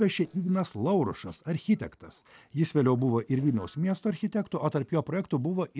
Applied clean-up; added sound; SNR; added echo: neural separator model SepFormer DNS4.